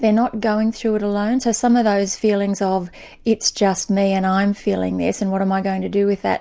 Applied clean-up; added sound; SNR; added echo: none; none; none; none.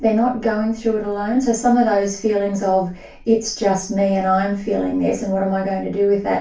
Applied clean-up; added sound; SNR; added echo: none; none; none; reverberation time 0.3 s.